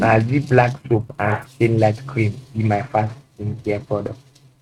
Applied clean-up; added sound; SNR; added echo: neural mask model RNNoise.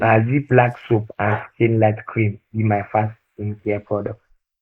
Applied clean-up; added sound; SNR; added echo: neural mask model Resemble Enhance denoiser.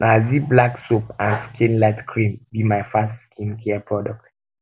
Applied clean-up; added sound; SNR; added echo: none; none; none; none.